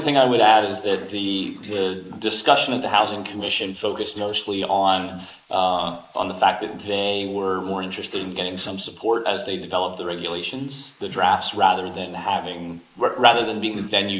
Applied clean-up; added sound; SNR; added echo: neural mask model Resemble Enhance denoiser.